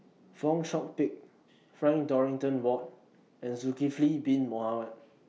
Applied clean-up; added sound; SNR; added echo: none; none; none; none.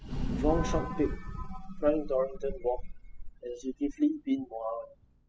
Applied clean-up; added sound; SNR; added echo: classical method spectral subtraction.